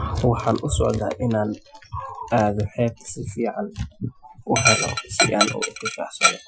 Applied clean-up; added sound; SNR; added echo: classical method Wiener filter.